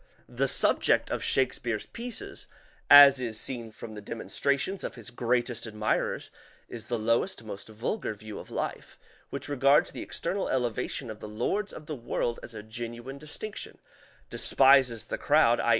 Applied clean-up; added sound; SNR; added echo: neural mask model Resemble Enhance denoiser.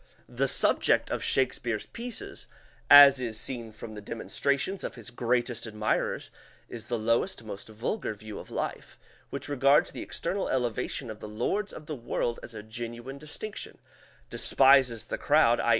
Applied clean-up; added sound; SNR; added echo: none; none; none; none.